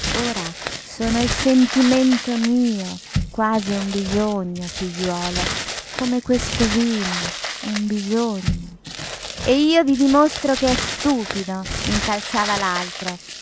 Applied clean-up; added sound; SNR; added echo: none; Crumpling, crinkling; 7 dB; none.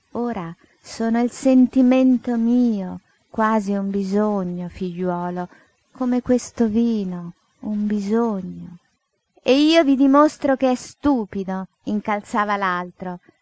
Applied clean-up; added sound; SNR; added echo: none; none; none; none.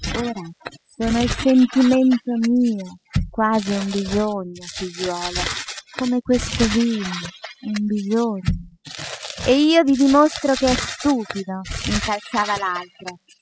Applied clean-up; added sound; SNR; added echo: classical method spectral subtraction.